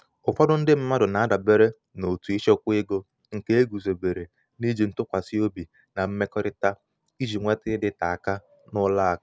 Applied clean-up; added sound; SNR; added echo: none; none; none; none.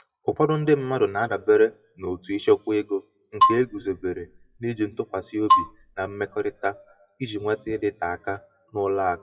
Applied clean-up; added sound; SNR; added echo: classical method WPE with log-MMSE.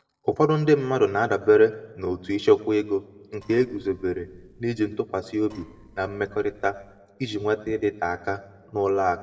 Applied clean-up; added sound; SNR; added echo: neural separator model SepFormer DNS4.